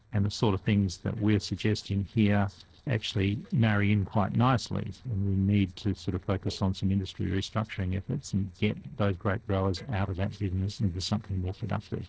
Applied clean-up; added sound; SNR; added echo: neural separator model SepFormer DNS4.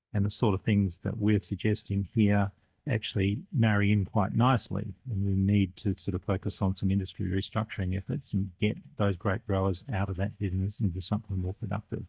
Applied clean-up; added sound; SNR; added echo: neural mask model DeepFilterNet 3.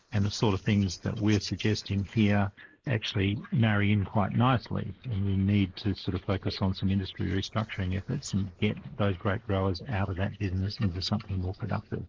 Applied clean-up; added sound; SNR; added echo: neural mask model Resemble Enhance denoiser.